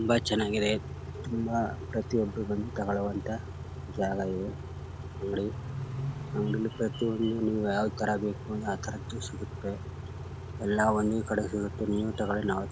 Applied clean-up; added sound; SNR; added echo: none; Idling / Accelerating, revving, vroom / Car; 7 dB; none.